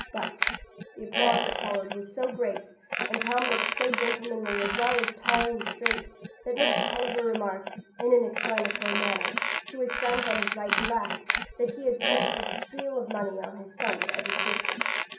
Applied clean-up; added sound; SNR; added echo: none; Squeak; -1 dB; reverberation time 0.6 s.